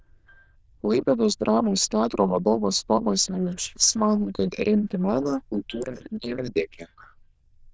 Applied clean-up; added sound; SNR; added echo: neural diffusion model UNIVERSE++.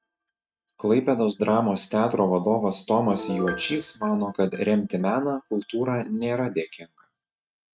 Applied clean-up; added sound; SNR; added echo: neural mask model RNNoise.